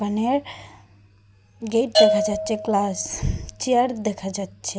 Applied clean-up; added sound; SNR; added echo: none; Bell / Percussion; 3 dB; none.